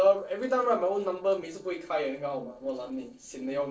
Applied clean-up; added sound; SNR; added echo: neural separator model SepFormer DNS4.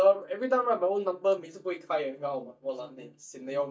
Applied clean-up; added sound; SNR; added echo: neural mask model DeepFilterNet 3.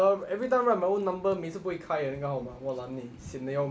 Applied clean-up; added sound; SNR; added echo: none; none; none; none.